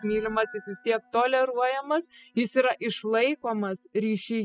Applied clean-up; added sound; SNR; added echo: classical method spectral subtraction.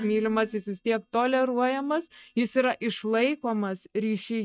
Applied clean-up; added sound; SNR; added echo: neural mask model DeepFilterNet 3.